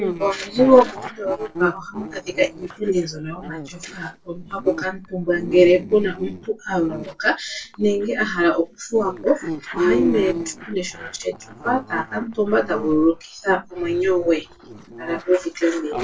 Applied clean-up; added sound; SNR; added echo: neural separator model SepFormer DNS4.